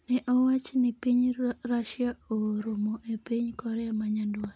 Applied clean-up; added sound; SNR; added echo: none; none; none; none.